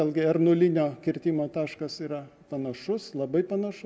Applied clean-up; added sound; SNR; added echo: none; none; none; none.